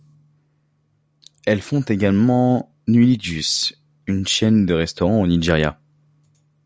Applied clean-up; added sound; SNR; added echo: none; none; none; none.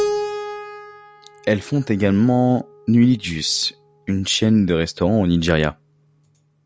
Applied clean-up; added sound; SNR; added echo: none; Keyboard (musical); 13 dB; none.